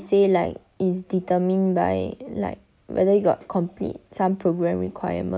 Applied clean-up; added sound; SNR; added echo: none; none; none; none.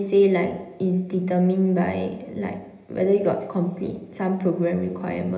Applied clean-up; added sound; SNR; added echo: none; none; none; reverberation time 1.0 s.